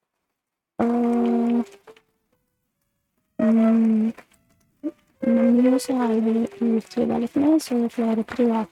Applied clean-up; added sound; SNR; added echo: neural mask model RNNoise.